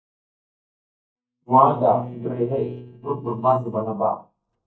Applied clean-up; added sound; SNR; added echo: neural mask model DeepFilterNet 3.